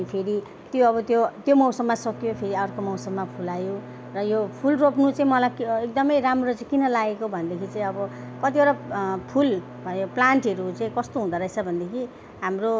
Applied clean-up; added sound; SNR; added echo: none; Bowed string instrument; 18 dB; none.